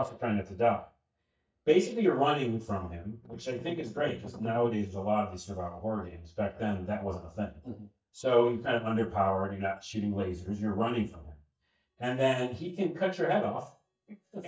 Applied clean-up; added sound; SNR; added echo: neural mask model DeepFilterNet 3.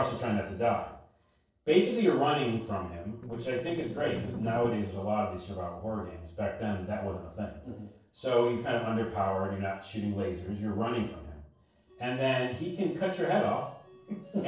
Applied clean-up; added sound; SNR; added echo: neural separator model SepFormer DNS4.